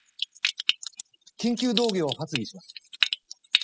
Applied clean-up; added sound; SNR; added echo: classical method spectral subtraction.